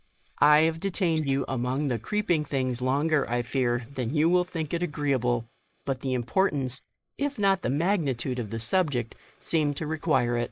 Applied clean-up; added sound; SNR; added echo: neural mask model Resemble Enhance denoiser.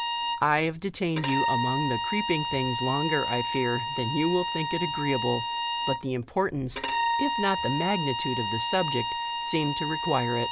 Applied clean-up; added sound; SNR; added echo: none; Bowed string instrument; 1 dB; none.